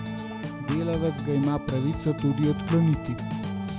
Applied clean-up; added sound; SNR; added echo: none; Organ; 5 dB; none.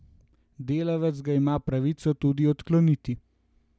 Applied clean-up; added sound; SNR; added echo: none; none; none; none.